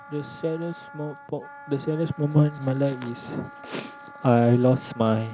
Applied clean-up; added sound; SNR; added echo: none; Wind instrument, woodwind instrument; 19 dB; none.